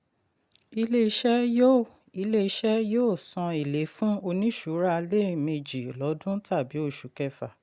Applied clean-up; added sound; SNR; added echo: none; none; none; none.